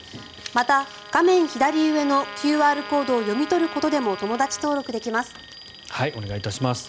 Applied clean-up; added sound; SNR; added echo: none; Alarm + Trumpet; 15 dB; none.